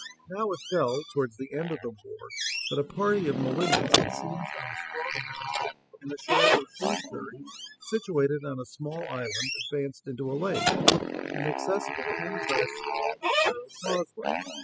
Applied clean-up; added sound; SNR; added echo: classical method spectral subtraction.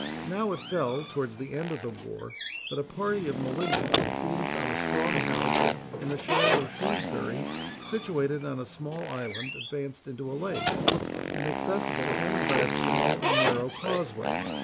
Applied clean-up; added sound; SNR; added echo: none; Motorcycle + Squeak / Slam; -3 dB; none.